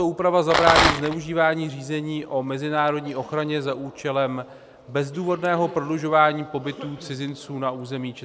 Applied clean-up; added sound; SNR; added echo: none; Rattle; -4 dB; none.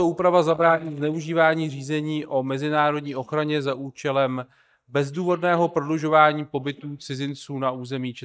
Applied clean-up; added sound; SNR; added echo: neural mask model DeepFilterNet 3.